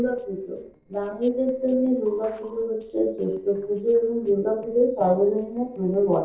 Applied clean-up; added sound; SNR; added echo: neural separator model SepFormer DNS4.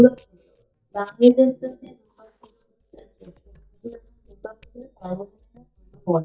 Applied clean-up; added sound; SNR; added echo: neural mask model DeepFilterNet 3.